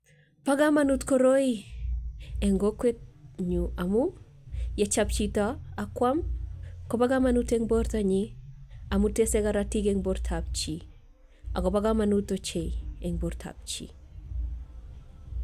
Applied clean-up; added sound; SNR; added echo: none; none; none; none.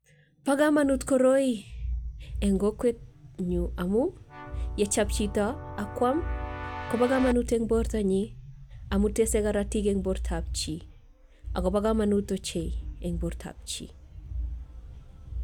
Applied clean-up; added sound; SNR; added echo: none; Keyboard (musical); 12 dB; none.